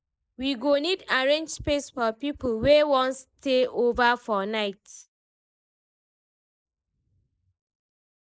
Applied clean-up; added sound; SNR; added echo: neural mask model Resemble Enhance denoiser.